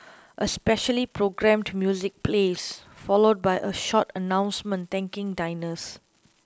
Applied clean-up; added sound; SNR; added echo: none; none; none; none.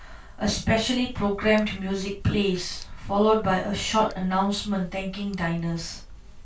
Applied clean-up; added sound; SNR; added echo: none; Tick; 15 dB; reverberation time 0.2 s.